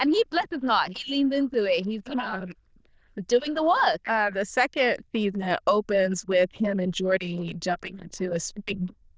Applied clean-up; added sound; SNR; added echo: neural diffusion model UNIVERSE++.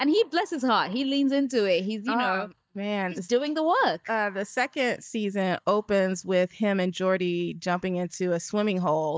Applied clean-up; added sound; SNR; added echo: neural mask model DeepFilterNet 3.